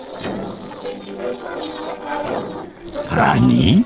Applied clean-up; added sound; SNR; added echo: neural separator model SepFormer DNS4.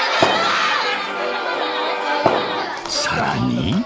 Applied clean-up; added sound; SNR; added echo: none; Fireworks; 6 dB; none.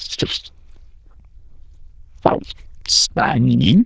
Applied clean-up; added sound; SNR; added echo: neural diffusion model UNIVERSE++.